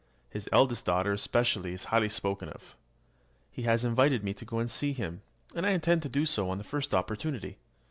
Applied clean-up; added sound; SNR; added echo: none; none; none; none.